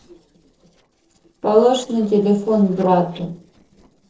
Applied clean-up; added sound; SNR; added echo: neural separator model SepFormer DNS4.